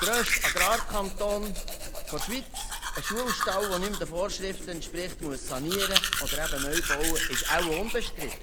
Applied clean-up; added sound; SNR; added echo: none; Domestic sounds, home sounds; -2 dB; none.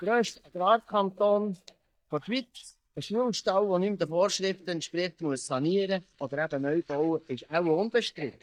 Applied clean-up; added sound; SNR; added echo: neural mask model DeepFilterNet 3.